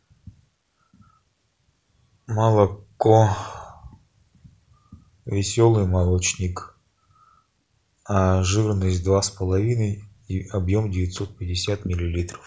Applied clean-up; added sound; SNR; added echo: none; none; none; none.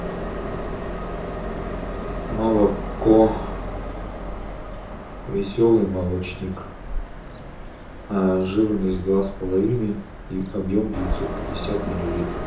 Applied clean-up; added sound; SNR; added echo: none; Train; 6 dB; reverberation time 0.5 s.